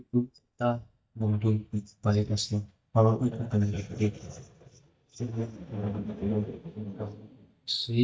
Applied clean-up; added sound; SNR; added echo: neural mask model DeepFilterNet 3.